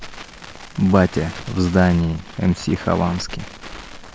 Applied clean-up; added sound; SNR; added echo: none; Crackle; 15 dB; none.